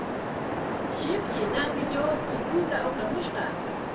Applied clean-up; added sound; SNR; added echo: none; Waves, surf; -1 dB; reverberation time 0.3 s.